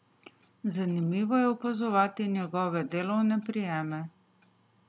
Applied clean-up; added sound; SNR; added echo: none; none; none; none.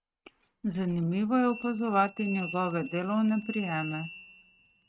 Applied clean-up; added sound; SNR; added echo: neural mask model RNNoise.